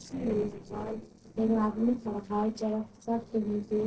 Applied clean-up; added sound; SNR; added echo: neural separator model SepFormer DNS4.